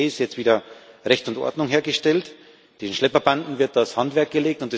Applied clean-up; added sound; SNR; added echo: none; none; none; none.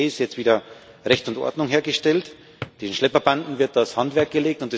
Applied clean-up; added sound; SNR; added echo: none; Drawer open or close; 20 dB; none.